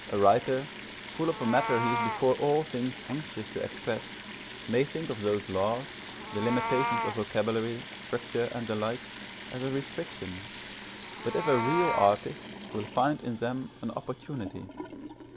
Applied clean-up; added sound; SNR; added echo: none; Sink (filling or washing) / Water tap, faucet + Meow; 5 dB; none.